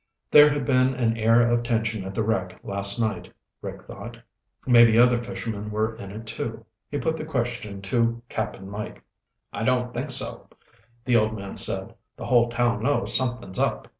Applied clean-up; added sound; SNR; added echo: none; none; none; none.